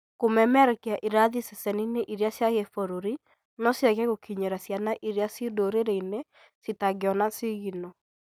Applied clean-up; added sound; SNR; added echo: none; none; none; none.